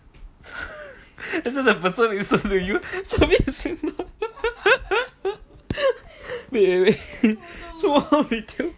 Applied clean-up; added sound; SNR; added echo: none; none; none; none.